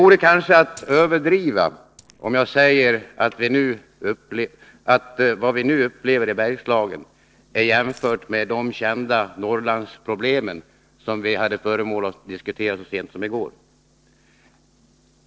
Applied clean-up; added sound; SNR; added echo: neural separator model SepFormer DNS4.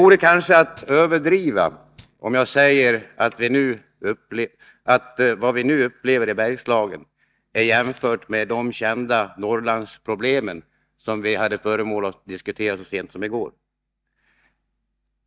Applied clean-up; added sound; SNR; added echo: neural mask model DeepFilterNet 3.